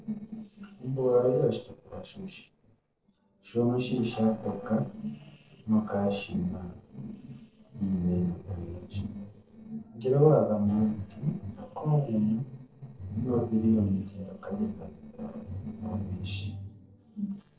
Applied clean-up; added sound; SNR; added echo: neural separator model SepFormer DNS4.